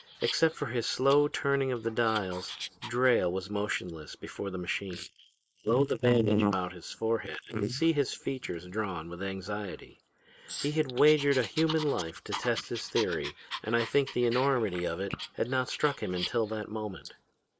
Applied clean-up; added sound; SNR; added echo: neural mask model Resemble Enhance denoiser.